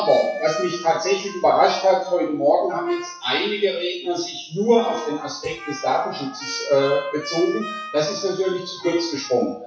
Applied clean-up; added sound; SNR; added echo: classical method WPE with log-MMSE.